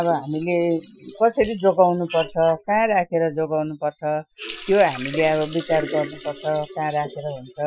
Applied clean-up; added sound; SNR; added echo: classical method Wiener filter.